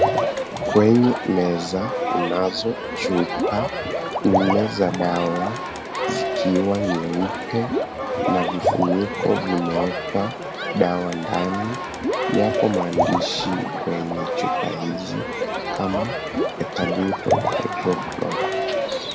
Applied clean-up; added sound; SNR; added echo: none; Water / Liquid + Crowd; 1 dB; none.